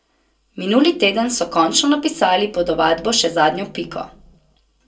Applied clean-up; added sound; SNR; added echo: none; none; none; reverberation time 0.2 s.